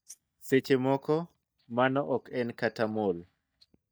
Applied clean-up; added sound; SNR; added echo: neural mask model DeepFilterNet 3.